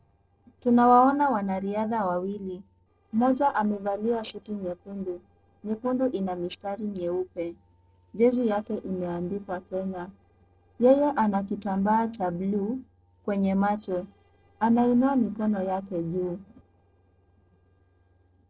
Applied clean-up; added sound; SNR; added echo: neural separator model SepFormer DNS4.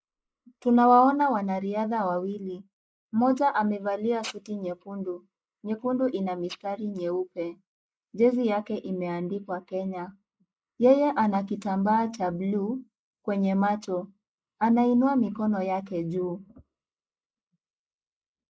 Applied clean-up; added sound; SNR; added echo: neural mask model Resemble Enhance denoiser.